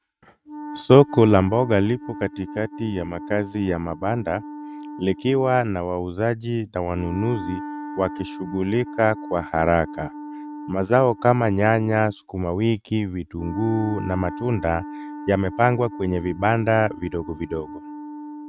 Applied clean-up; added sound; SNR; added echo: neural mask model RNNoise.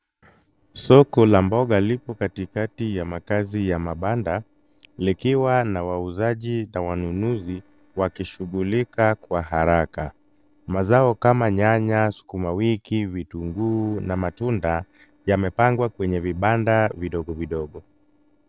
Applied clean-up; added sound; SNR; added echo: neural separator model SepFormer DNS4.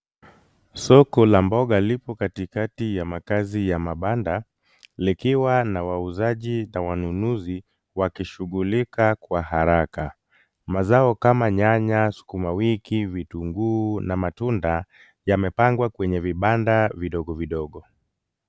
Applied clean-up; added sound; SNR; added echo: none; none; none; none.